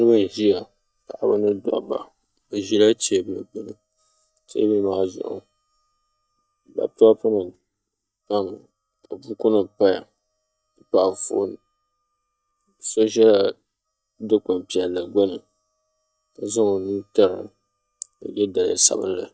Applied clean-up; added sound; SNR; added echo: neural mask model DeepFilterNet 3.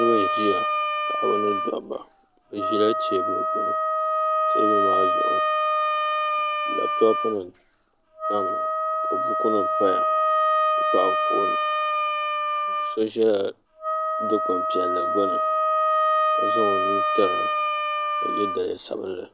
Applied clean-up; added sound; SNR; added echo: none; Wind instrument, woodwind instrument; -4 dB; none.